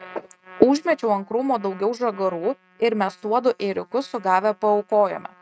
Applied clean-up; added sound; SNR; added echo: neural mask model RNNoise.